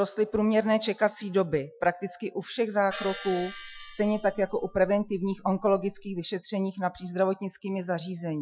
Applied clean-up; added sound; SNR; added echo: classical method Wiener filter.